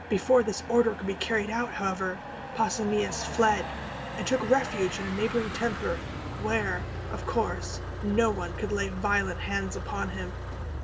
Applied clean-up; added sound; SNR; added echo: none; Motor vehicle (road); 7 dB; none.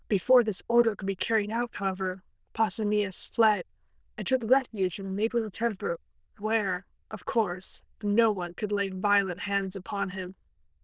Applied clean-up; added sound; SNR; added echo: neural diffusion model UNIVERSE++.